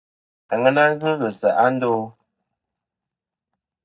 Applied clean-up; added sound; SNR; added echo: neural mask model DeepFilterNet 3.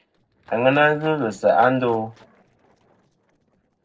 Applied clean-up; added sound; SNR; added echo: neural separator model SepFormer DNS4.